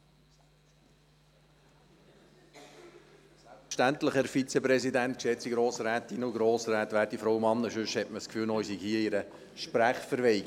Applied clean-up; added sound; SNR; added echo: none; none; none; none.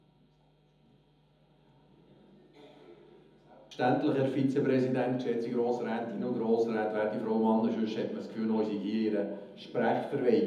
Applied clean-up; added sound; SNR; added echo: none; none; none; reverberation time 1.0 s.